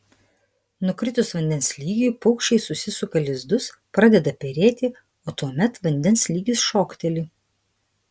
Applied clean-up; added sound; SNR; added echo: none; none; none; none.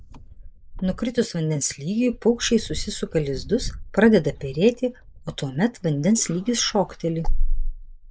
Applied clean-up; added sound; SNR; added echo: neural mask model Resemble Enhance denoiser.